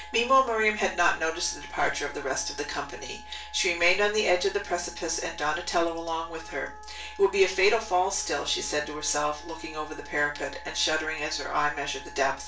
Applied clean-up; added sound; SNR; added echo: none; Wind instrument, woodwind instrument; 19 dB; reverberation time 0.3 s.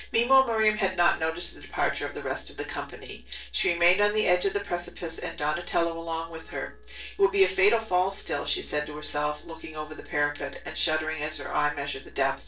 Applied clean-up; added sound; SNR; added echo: neural separator model SepFormer DNS4.